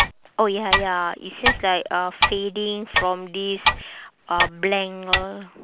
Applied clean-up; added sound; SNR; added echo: none; Clock; 0 dB; none.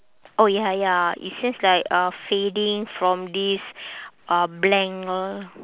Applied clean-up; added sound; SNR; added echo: none; none; none; none.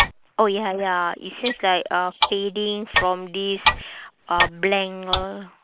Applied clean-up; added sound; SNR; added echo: neural mask model Resemble Enhance denoiser.